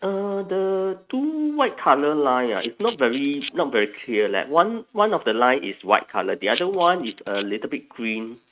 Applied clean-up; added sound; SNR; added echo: neural mask model RNNoise.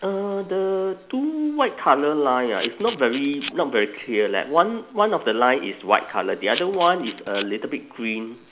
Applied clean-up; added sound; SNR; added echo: none; Camera; 12 dB; none.